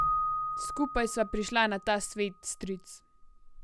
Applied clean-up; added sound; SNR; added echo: none; Keyboard (musical); 4 dB; none.